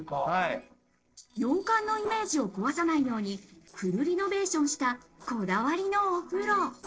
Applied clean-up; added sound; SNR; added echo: neural separator model SepFormer DNS4.